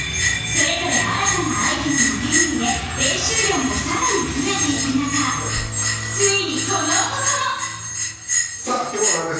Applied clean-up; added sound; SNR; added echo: none; Bell; 1 dB; reverberation time 1.1 s.